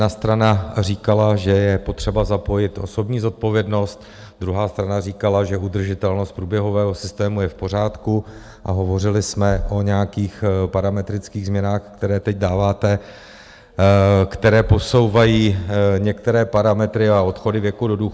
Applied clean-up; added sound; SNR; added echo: none; none; none; none.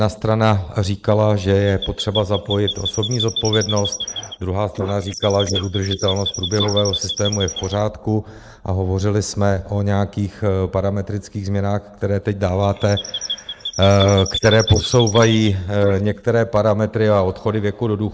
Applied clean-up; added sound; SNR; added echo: neural mask model Resemble Enhance denoiser.